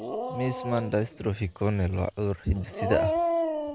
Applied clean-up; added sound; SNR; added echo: none; Dog; 3 dB; none.